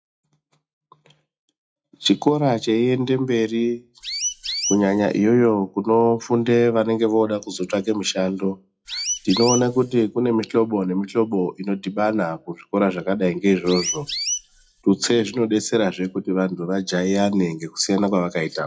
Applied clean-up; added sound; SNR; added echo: classical method WPE with log-MMSE.